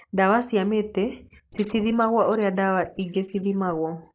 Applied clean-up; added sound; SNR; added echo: neural mask model Resemble Enhance denoiser.